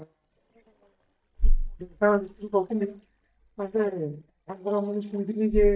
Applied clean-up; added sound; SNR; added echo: neural mask model DeepFilterNet 3.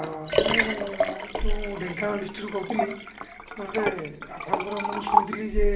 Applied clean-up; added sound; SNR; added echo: none; Liquid; -5 dB; reverberation time 0.5 s.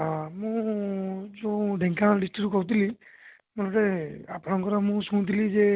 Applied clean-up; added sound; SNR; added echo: none; none; none; none.